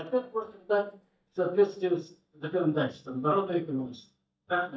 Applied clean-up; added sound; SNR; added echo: neural mask model DeepFilterNet 3.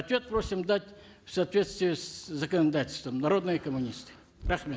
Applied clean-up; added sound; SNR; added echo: none; none; none; none.